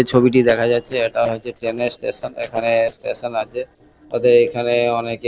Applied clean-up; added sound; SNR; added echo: neural separator model SepFormer DNS4.